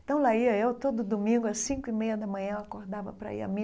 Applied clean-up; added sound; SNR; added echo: none; none; none; none.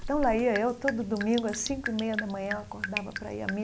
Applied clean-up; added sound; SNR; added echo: none; Drip; 8 dB; none.